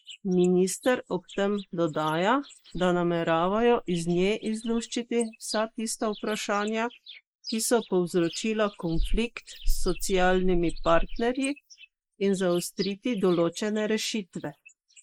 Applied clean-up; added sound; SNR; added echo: neural mask model Resemble Enhance denoiser.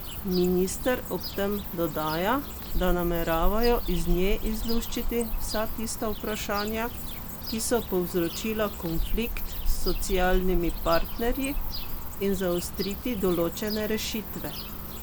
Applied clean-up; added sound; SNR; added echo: none; Cricket / Bird; 1 dB; none.